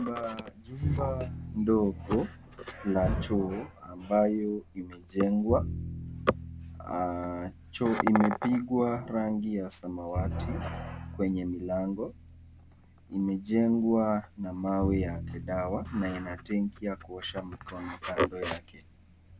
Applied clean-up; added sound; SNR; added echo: none; Bowed string instrument; 10 dB; none.